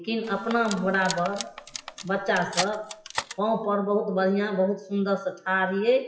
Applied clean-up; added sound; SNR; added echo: classical method WPE with log-MMSE.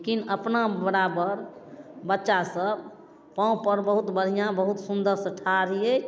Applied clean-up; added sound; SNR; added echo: none; none; none; none.